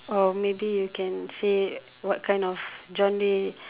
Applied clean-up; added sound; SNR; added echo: none; none; none; none.